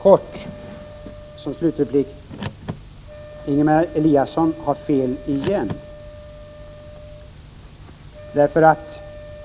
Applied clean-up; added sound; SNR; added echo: none; Car + Wind instrument, woodwind instrument; 16 dB; none.